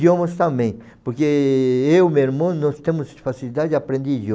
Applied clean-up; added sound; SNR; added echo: none; none; none; none.